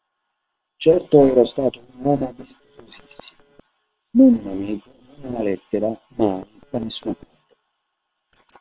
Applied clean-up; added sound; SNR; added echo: neural separator model SepFormer WHAM!.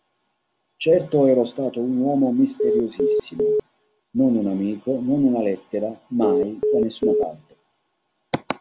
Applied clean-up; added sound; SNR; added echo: none; Telephone; 0 dB; none.